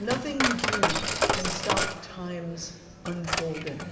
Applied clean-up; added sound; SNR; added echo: none; Coin (dropping); -4 dB; reverberation time 2.5 s.